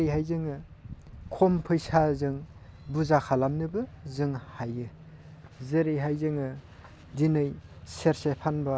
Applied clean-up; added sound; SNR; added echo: none; none; none; none.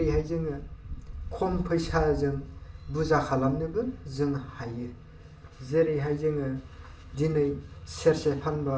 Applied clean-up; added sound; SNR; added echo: none; none; none; reverberation time 0.4 s.